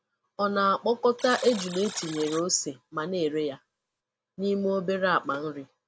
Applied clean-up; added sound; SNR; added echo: none; Alarm; 15 dB; none.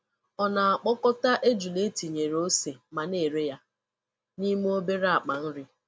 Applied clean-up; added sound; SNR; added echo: none; none; none; none.